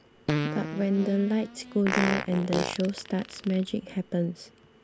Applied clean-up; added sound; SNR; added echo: none; Fart; 5 dB; none.